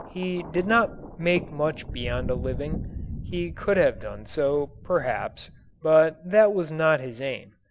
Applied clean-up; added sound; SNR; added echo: none; Thunder; 11 dB; none.